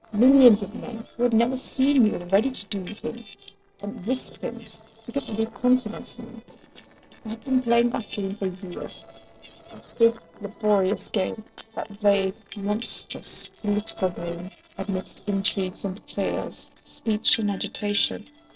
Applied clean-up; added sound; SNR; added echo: neural separator model SepFormer DNS4.